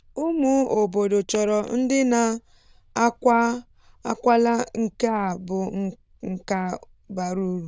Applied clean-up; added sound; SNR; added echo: neural diffusion model UNIVERSE++.